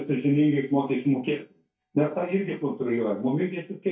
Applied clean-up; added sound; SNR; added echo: neural mask model DeepFilterNet 3.